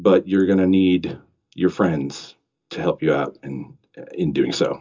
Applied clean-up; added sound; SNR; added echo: none; none; none; reverberation time 0.2 s.